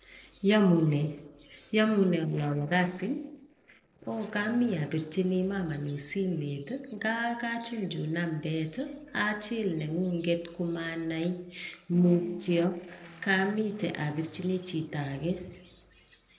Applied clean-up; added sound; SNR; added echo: neural separator model SepFormer DNS4.